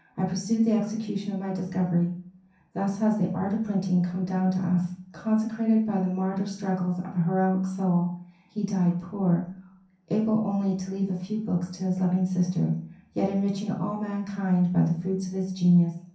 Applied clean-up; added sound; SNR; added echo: none; none; none; reverberation time 0.6 s.